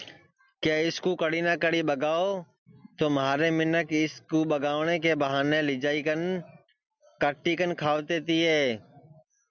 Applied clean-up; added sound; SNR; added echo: none; none; none; none.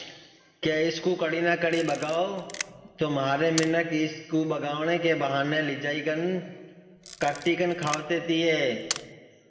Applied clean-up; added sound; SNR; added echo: none; Camera; 12 dB; reverberation time 1.5 s.